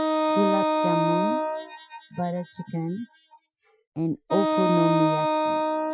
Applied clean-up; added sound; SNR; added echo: classical method Wiener filter.